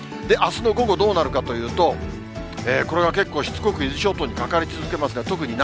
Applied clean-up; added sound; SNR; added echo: none; Bowed string instrument; 13 dB; none.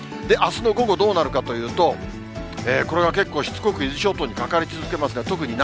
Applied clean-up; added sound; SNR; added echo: none; none; none; none.